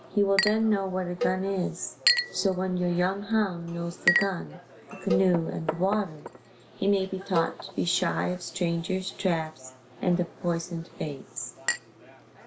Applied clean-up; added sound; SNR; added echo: none; Cowbell + Chink, clink; 6 dB; none.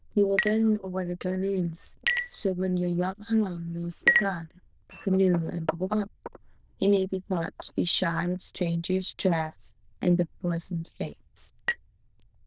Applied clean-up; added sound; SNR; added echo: neural diffusion model UNIVERSE++.